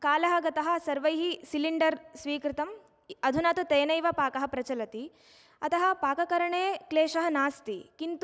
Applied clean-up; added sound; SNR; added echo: none; none; none; none.